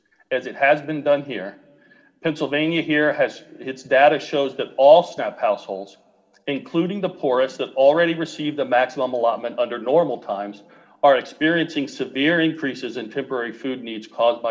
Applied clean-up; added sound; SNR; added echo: none; none; none; reverberation time 1.1 s.